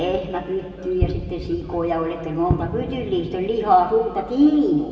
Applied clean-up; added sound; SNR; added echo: none; none; none; reverberation time 2.4 s.